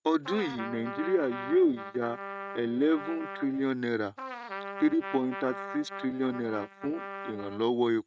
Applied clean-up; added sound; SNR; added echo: neural mask model RNNoise.